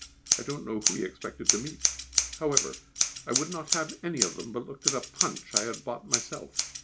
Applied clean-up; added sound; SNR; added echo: none; Scissors; -5 dB; none.